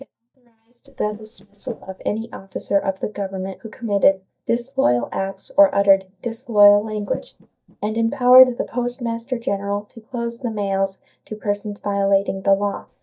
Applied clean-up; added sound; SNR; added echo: neural mask model DeepFilterNet 3.